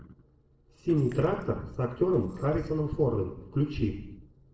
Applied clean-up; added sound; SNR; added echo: neural separator model SepFormer DNS4.